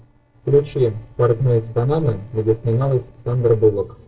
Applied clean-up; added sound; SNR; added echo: neural separator model SepFormer DNS4.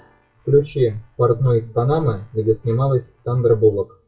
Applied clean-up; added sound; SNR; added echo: classical method WPE with log-MMSE.